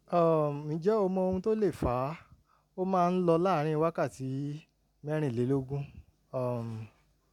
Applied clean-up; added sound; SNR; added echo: none; none; none; none.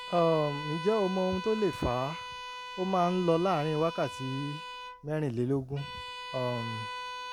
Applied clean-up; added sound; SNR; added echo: none; Bowed string instrument; 10 dB; none.